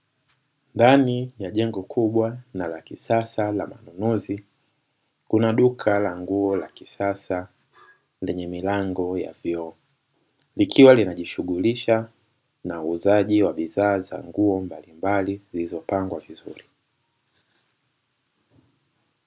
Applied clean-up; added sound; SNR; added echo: none; none; none; none.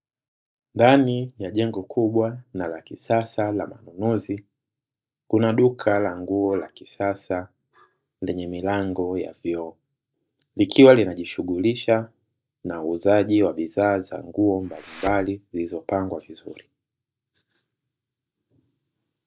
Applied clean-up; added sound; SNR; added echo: neural mask model DeepFilterNet 3.